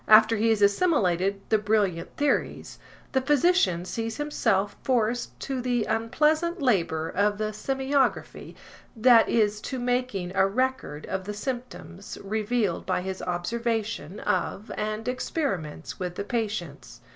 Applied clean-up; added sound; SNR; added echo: none; none; none; none.